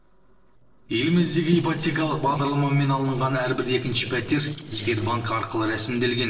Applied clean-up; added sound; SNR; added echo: neural separator model SepFormer DNS4.